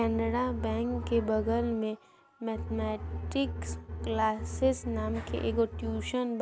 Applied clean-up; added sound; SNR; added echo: none; Bowed string instrument; 5 dB; none.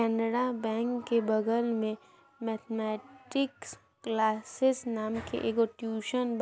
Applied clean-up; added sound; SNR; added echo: none; none; none; none.